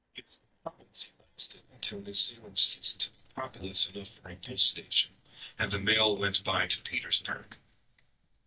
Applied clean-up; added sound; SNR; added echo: neural mask model DeepFilterNet 3.